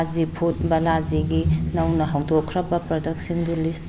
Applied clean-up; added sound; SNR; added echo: none; Thunder; 6 dB; none.